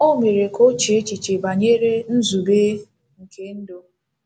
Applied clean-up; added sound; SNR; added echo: none; none; none; none.